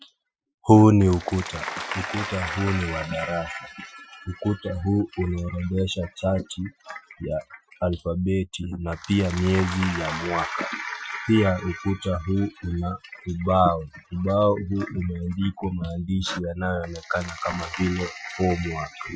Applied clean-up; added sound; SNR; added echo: classical method Wiener filter.